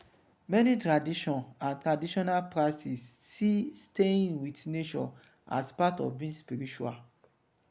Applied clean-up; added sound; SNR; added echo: none; none; none; none.